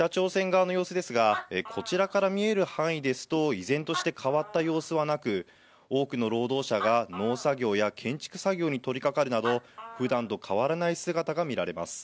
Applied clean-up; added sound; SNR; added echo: none; Animal; 17 dB; none.